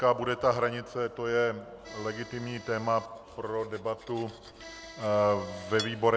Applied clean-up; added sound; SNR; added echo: none; Cutlery, silverware + Accordion; 18 dB; none.